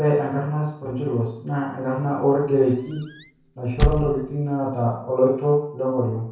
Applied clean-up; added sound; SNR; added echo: none; Squeak / Slam; 4 dB; reverberation time 0.6 s.